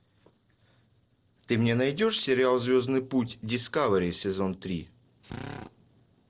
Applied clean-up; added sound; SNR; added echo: neural separator model SepFormer DNS4.